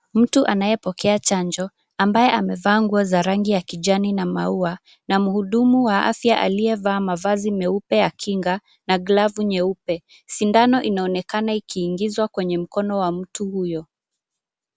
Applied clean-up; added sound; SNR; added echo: none; none; none; none.